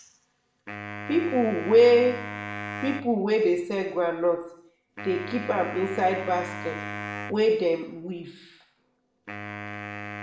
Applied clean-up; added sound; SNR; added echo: none; Wind instrument, woodwind instrument; 12 dB; reverberation time 0.7 s.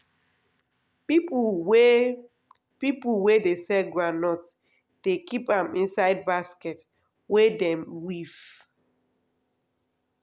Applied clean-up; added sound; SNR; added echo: none; none; none; none.